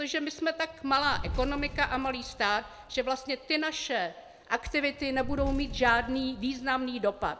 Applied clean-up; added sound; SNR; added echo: none; Fire; 10 dB; reverberation time 1.1 s.